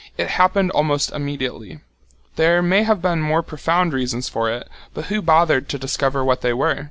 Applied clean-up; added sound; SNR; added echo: none; none; none; none.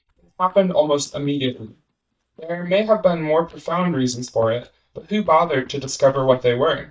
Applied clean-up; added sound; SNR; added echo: neural mask model DeepFilterNet 3.